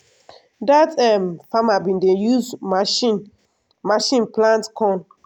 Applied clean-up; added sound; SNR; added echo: none; none; none; none.